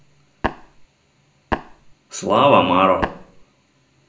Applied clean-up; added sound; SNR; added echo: none; Tap; 5 dB; reverberation time 0.5 s.